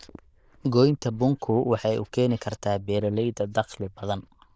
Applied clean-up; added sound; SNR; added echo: neural diffusion model UNIVERSE++.